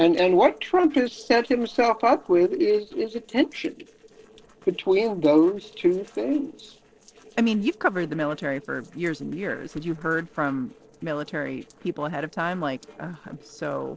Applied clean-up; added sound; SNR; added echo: neural separator model SepFormer DNS4.